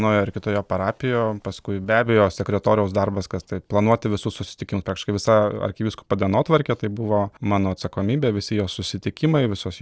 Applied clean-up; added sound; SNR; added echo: none; none; none; none.